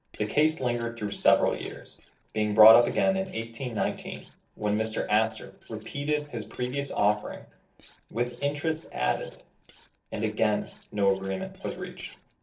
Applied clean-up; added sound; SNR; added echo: neural separator model SepFormer DNS4.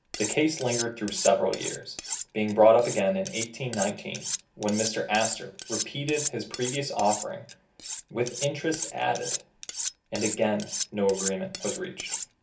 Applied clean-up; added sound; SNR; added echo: none; Cutlery, silverware; 8 dB; reverberation time 0.3 s.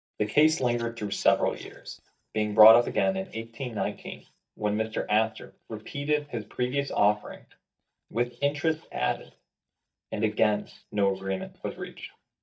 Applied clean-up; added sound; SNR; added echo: neural mask model DeepFilterNet 3.